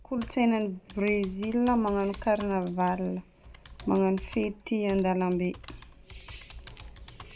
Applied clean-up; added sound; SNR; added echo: none; Computer keyboard; 18 dB; none.